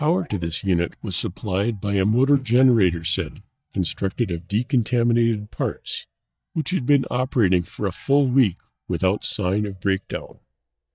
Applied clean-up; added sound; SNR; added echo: neural mask model DeepFilterNet 3.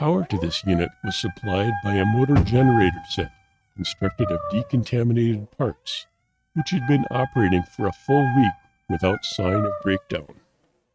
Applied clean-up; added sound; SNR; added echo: neural mask model RNNoise.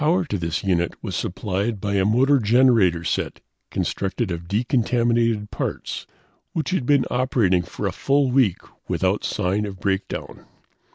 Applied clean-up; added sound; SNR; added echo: none; none; none; none.